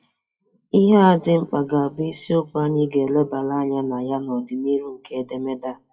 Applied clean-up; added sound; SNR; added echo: classical method WPE with log-MMSE.